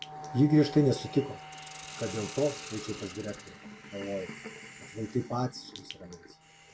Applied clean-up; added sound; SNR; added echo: none; Hiss; 15 dB; none.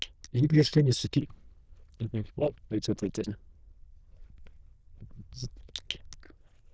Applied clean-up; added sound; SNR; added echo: neural diffusion model UNIVERSE++.